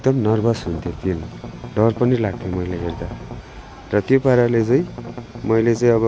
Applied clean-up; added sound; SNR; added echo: none; Strum; 14 dB; none.